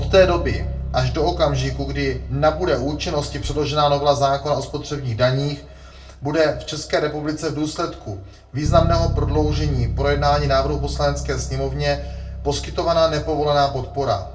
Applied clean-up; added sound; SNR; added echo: none; Bass guitar; 6 dB; reverberation time 0.3 s.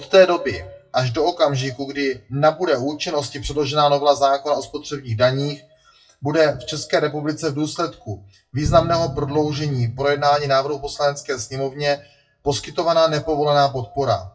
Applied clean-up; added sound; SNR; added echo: classical method WPE with log-MMSE.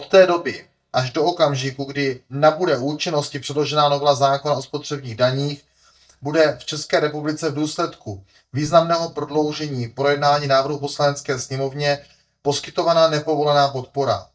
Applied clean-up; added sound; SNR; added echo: neural mask model DeepFilterNet 3.